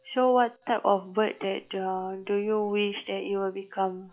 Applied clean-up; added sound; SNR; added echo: classical method log-MMSE.